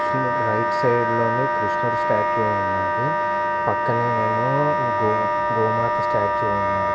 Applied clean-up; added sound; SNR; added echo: none; Wind instrument, woodwind instrument; -5 dB; none.